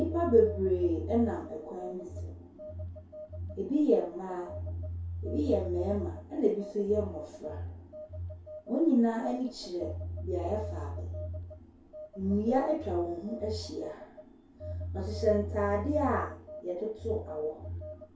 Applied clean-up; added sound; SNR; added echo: none; Telephone; 8 dB; reverberation time 0.3 s.